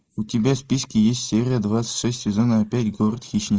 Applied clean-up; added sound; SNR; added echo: neural mask model Resemble Enhance denoiser.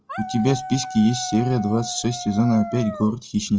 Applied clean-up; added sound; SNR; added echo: classical method log-MMSE.